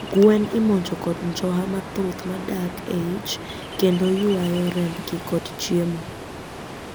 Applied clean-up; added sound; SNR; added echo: none; Ocean; 11 dB; none.